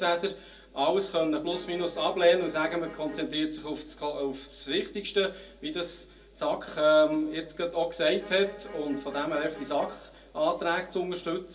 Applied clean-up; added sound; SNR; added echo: none; Bowed string instrument; 17 dB; reverberation time 0.2 s.